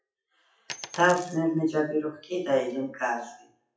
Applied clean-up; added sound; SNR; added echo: classical method WPE with log-MMSE.